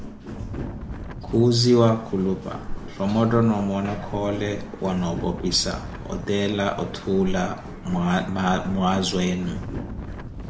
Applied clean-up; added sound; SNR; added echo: none; Wind + Walk, footsteps; 10 dB; none.